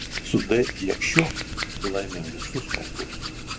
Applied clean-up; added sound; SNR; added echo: none; Hands; 4 dB; none.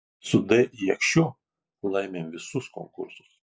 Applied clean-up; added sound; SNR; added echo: none; none; none; none.